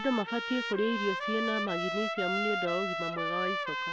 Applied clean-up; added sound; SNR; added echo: none; Trumpet; 1 dB; none.